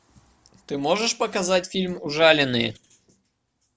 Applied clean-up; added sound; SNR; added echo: none; none; none; none.